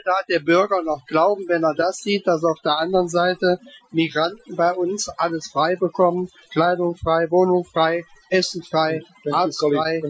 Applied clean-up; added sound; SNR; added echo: classical method Wiener filter.